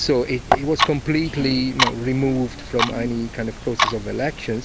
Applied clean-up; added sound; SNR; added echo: none; Clock; 3 dB; none.